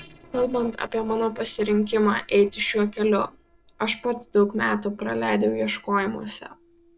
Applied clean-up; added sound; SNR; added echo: neural separator model SepFormer DNS4.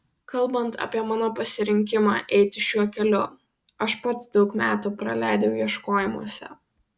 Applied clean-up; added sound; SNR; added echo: none; none; none; none.